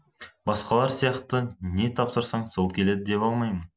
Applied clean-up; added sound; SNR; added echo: none; none; none; none.